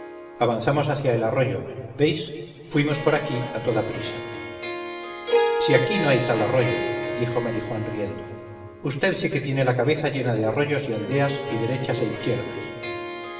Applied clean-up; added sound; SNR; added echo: none; Harp; 6 dB; reverberation time 2.2 s.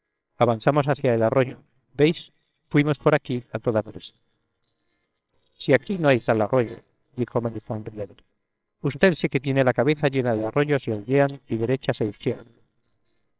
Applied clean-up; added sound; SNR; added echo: neural separator model SepFormer WHAMR!.